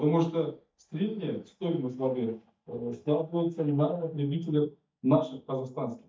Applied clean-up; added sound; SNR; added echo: neural mask model DeepFilterNet 3.